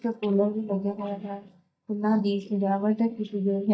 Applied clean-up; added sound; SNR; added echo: neural mask model DeepFilterNet 3.